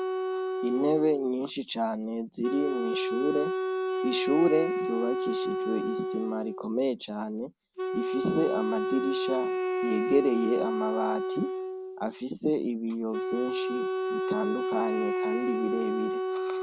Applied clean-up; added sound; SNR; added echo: none; Wind instrument, woodwind instrument; 0 dB; none.